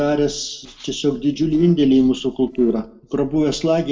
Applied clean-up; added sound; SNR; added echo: neural separator model SepFormer DNS4.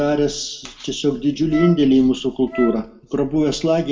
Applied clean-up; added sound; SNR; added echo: none; Wind instrument, woodwind instrument; 15 dB; reverberation time 0.6 s.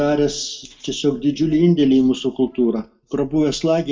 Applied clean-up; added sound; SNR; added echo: neural mask model DeepFilterNet 3.